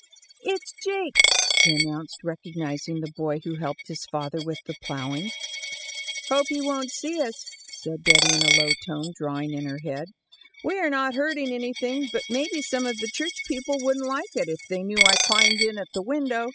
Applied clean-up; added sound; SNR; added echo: classical method spectral subtraction.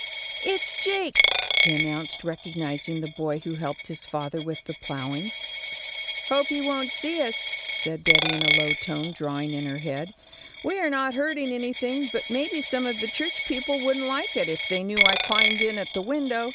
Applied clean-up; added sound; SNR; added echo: none; Coin (dropping); -2 dB; none.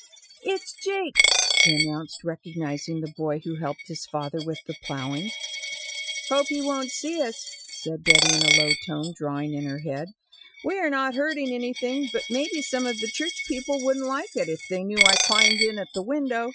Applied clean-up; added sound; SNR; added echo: classical method Wiener filter.